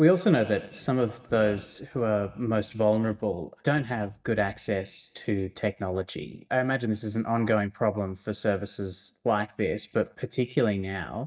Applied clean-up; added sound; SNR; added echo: neural mask model DeepFilterNet 3.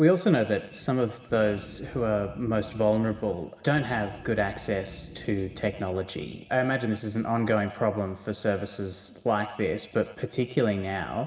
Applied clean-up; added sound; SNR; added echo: none; Wind instrument, woodwind instrument; 16 dB; reverberation time 1.4 s.